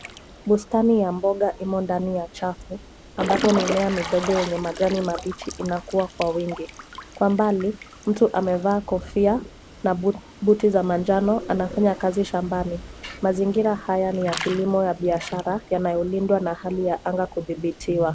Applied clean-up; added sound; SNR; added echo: none; Drip / Trickle, dribble / Water / Splash, splatter; 13 dB; none.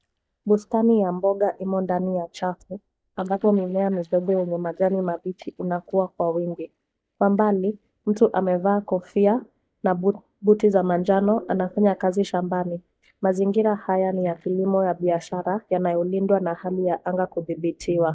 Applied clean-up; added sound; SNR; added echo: neural mask model DeepFilterNet 3.